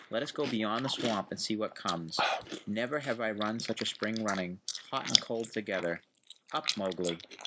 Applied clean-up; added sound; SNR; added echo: neural mask model Resemble Enhance denoiser.